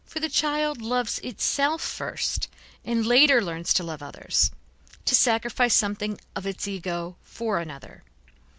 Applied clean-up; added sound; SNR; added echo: none; none; none; none.